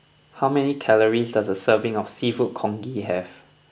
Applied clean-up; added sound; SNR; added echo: none; none; none; none.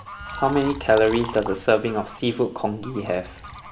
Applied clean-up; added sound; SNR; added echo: none; Bird / Fowl + Liquid; 13 dB; none.